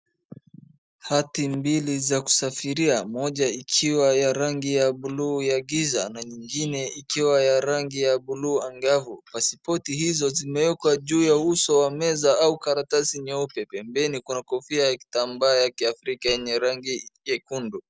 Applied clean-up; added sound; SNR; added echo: none; Mallet percussion; 17 dB; none.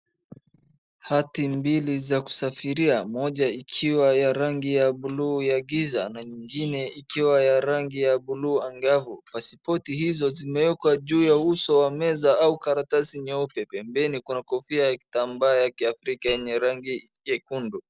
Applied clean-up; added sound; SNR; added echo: neural separator model SepFormer DNS4.